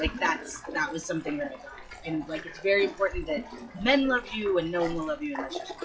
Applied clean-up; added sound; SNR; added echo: classical method WPE with log-MMSE.